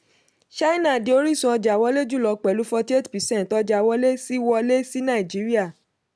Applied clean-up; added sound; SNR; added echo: none; none; none; none.